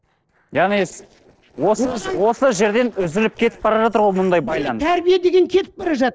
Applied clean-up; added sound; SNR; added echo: neural separator model SepFormer DNS4.